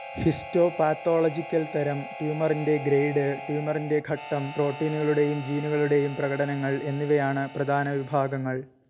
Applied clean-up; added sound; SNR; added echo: none; Harmonica; 14 dB; none.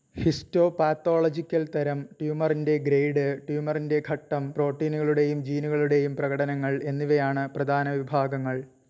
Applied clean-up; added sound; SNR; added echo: none; none; none; none.